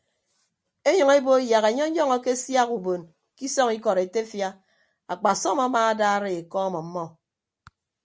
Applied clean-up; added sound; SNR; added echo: none; none; none; none.